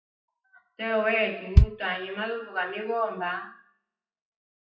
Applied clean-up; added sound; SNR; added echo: classical method WPE with log-MMSE.